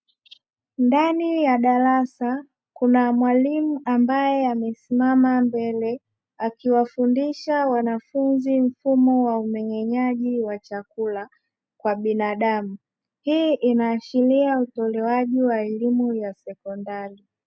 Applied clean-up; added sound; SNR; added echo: none; none; none; none.